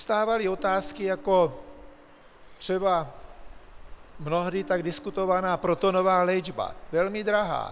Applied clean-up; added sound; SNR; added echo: none; Water + Electric guitar / Strum; 17 dB; none.